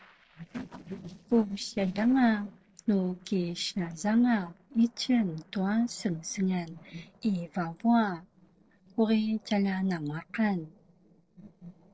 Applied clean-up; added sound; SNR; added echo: neural separator model SepFormer DNS4.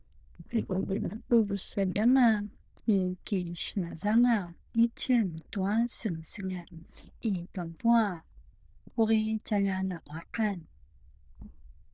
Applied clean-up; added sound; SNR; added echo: neural diffusion model UNIVERSE++.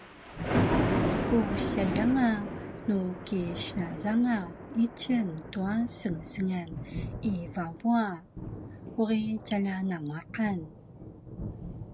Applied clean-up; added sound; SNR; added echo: none; Thunder; 3 dB; none.